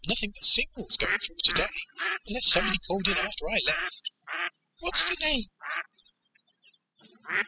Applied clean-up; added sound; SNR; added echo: classical method spectral subtraction.